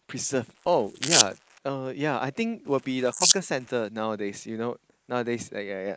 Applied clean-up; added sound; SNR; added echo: neural mask model Resemble Enhance denoiser.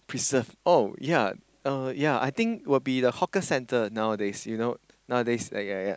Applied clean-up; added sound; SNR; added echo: none; none; none; none.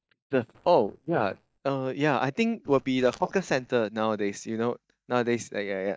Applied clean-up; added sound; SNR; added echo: neural mask model DeepFilterNet 3.